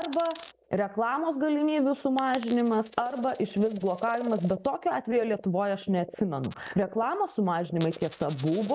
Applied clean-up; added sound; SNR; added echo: none; Coin (dropping) + Frog; 18 dB; none.